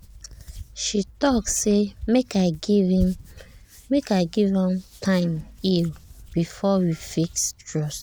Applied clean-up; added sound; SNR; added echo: none; Hands; 17 dB; none.